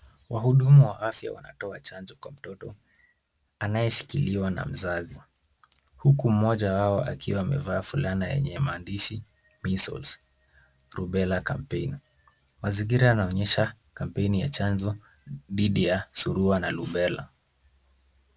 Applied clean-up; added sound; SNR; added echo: none; none; none; none.